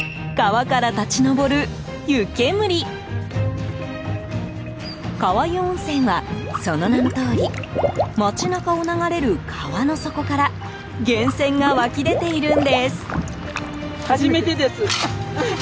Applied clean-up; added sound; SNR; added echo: none; Liquid; 7 dB; none.